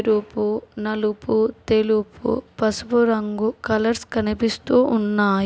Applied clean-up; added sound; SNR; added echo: none; none; none; none.